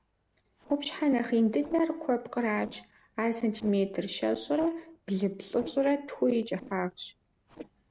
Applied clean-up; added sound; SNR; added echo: neural separator model SepFormer DNS4.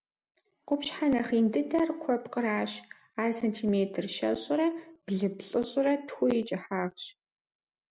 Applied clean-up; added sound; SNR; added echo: none; none; none; none.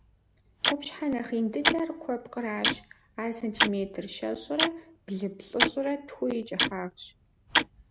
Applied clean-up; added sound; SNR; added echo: none; Tick-tock; -1 dB; none.